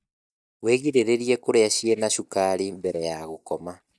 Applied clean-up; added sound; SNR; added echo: neural mask model DeepFilterNet 3.